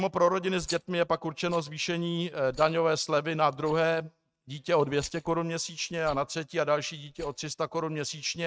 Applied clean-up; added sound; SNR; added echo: neural mask model RNNoise.